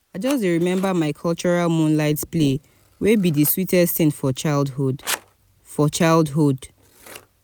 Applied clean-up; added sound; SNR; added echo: none; Scissors; 20 dB; none.